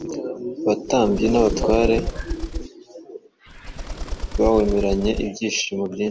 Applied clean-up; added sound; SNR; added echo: none; Bird; 6 dB; none.